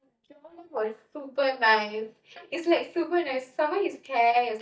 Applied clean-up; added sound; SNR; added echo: neural mask model DeepFilterNet 3.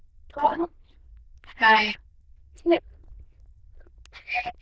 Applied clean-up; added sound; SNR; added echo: neural diffusion model UNIVERSE++.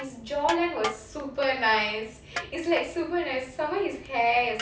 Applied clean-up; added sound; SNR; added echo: none; Crushing; 12 dB; none.